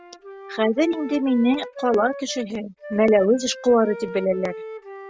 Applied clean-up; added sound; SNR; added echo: none; Wind instrument, woodwind instrument; 14 dB; none.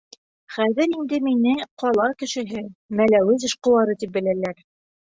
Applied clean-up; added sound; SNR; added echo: none; none; none; none.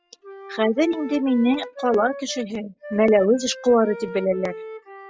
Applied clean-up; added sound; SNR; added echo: classical method log-MMSE.